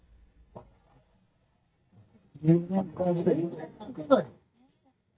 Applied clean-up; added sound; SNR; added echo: neural mask model DeepFilterNet 3.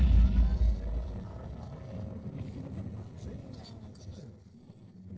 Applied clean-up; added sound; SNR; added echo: neural separator model SepFormer DNS4.